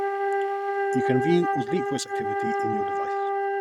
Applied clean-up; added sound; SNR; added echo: neural mask model RNNoise.